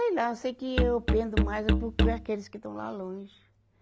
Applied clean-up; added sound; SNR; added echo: none; Musical instrument; -4 dB; none.